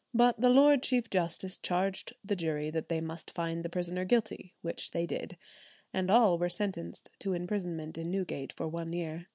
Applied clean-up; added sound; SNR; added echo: none; none; none; none.